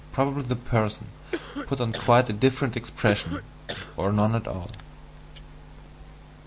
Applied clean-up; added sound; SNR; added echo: none; Cough; 9 dB; none.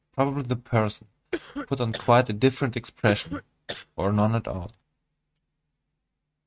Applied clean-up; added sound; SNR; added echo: neural mask model RNNoise.